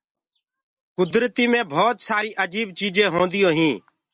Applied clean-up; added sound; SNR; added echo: none; none; none; none.